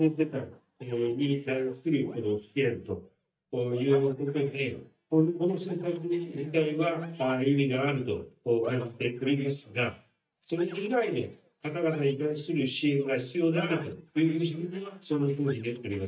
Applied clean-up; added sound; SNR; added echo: neural mask model DeepFilterNet 3.